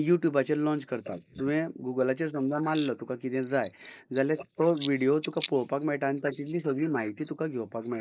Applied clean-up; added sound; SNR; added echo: neural mask model Resemble Enhance denoiser.